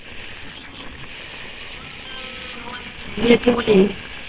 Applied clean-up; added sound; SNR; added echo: neural separator model SepFormer WHAMR!.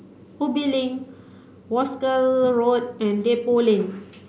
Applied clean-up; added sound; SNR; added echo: none; none; none; none.